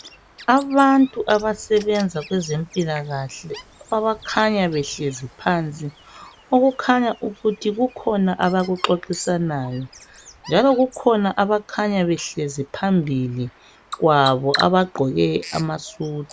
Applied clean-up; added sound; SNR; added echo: none; Bird vocalization, bird call, bird song; 18 dB; none.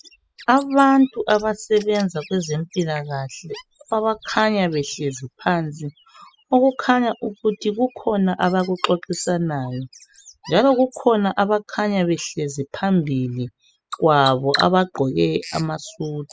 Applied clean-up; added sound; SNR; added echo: classical method spectral subtraction.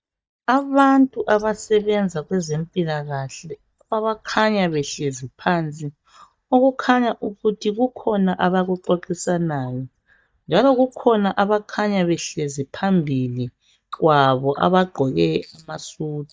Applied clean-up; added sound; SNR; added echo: neural mask model DeepFilterNet 3.